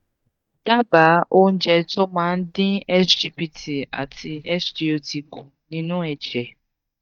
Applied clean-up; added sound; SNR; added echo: neural mask model DeepFilterNet 3.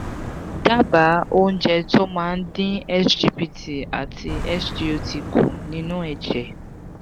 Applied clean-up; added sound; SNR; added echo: none; Thunder + Car passing by; 11 dB; none.